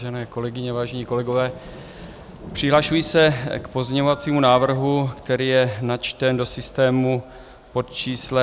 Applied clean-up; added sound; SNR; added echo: none; Rain / Thunderstorm + Telephone; 20 dB; none.